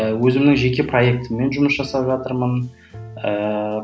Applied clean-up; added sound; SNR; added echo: none; none; none; none.